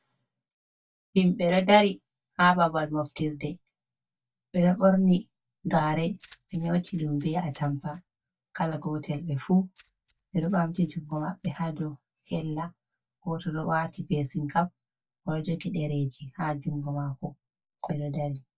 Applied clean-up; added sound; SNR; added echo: neural mask model DeepFilterNet 3.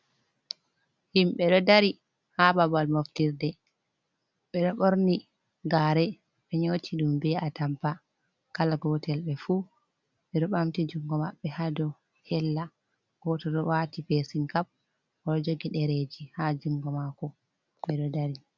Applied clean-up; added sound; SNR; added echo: none; none; none; none.